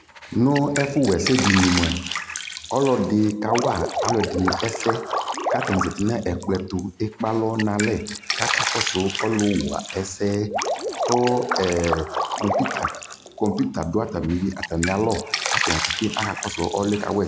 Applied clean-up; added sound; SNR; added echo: none; Drip; 4 dB; none.